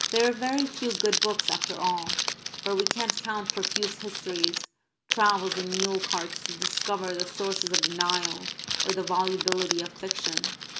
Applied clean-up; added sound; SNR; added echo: none; Crackle; 1 dB; none.